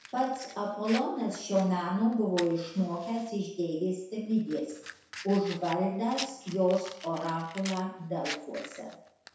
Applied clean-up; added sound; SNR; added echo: none; Fire; 15 dB; reverberation time 0.7 s.